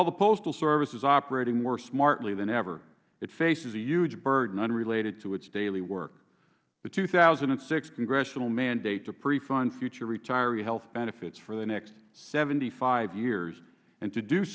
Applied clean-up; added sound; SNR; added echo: none; none; none; none.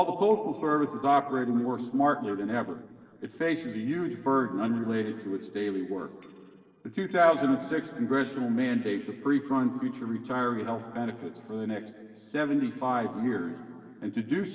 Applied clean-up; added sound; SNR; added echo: neural separator model SepFormer DNS4.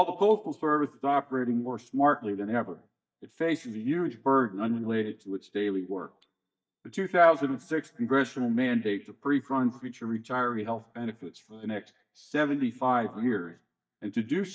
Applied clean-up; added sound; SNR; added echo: neural mask model DeepFilterNet 3.